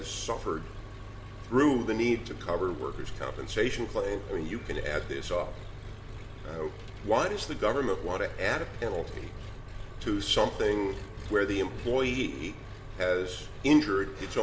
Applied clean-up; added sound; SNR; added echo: none; Engine; 12 dB; reverberation time 1.7 s.